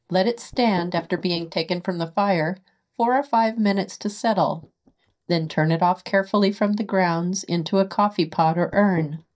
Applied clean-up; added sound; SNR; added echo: neural mask model DeepFilterNet 3.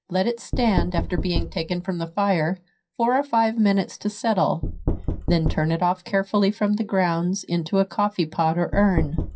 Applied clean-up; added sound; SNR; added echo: classical method WPE with log-MMSE.